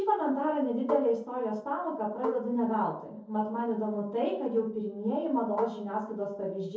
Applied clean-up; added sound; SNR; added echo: neural separator model SepFormer DNS4.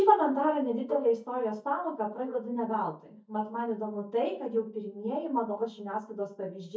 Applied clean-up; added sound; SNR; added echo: neural mask model DeepFilterNet 3.